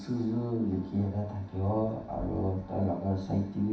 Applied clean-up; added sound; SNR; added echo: none; Thunder / Rain; 19 dB; reverberation time 0.7 s.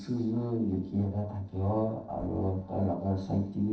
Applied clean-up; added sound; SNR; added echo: neural separator model SepFormer DNS4.